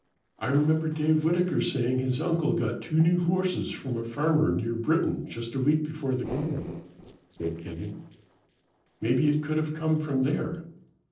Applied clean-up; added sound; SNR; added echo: neural separator model SepFormer DNS4.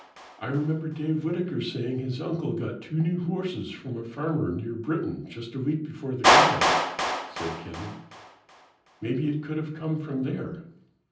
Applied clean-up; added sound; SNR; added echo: none; Clapping; 0 dB; reverberation time 0.6 s.